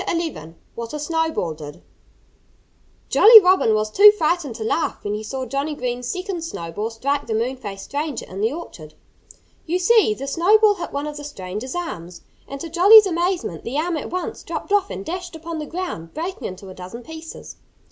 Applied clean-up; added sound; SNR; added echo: none; none; none; none.